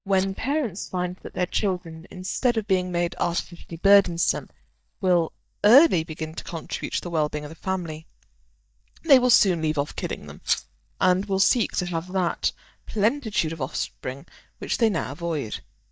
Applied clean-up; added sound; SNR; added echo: neural mask model DeepFilterNet 3.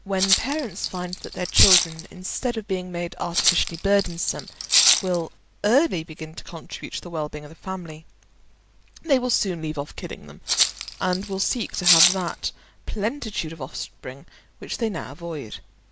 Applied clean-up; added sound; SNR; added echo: none; Rattle (instrument); -3 dB; none.